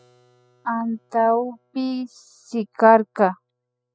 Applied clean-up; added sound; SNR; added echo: classical method spectral subtraction.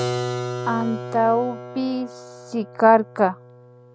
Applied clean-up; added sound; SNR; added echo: none; Keyboard (musical); 9 dB; none.